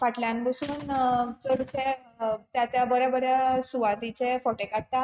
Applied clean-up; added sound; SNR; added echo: neural mask model RNNoise.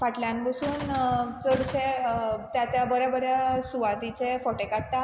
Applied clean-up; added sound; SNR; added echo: none; Gunshot, gunfire; 15 dB; none.